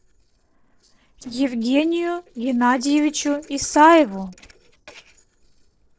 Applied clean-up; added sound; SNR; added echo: neural separator model SepFormer DNS4.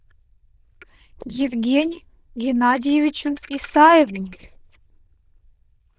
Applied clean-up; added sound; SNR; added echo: neural diffusion model UNIVERSE++.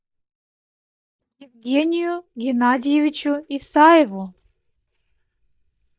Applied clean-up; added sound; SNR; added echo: neural mask model DeepFilterNet 3.